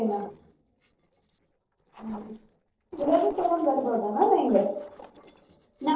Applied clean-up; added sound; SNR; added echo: neural separator model SepFormer DNS4.